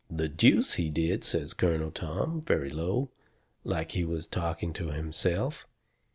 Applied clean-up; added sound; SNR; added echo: none; none; none; none.